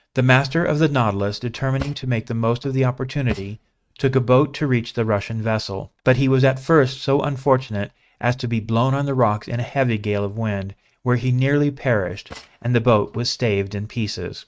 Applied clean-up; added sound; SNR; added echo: neural mask model RNNoise.